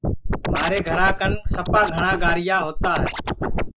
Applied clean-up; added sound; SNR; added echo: neural mask model Resemble Enhance denoiser.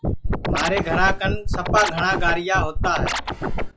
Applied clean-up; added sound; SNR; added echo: classical method log-MMSE.